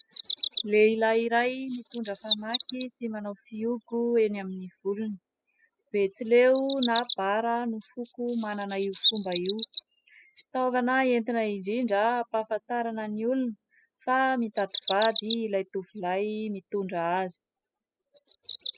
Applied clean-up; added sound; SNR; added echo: classical method spectral subtraction.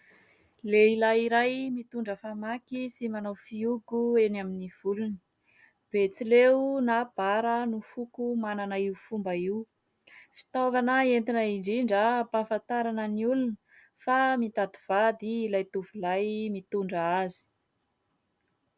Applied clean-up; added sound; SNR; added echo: none; none; none; none.